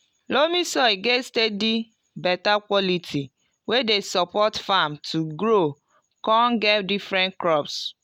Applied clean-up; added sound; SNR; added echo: none; none; none; none.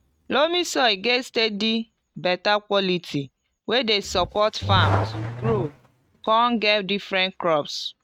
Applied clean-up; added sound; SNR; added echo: neural mask model RNNoise.